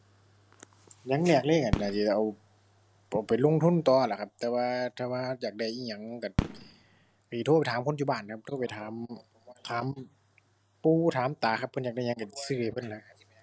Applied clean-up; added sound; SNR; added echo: none; Fireworks; 11 dB; none.